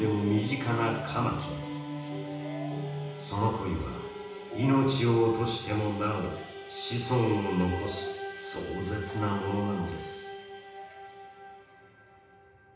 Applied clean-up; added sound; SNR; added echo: none; none; none; reverberation time 0.9 s.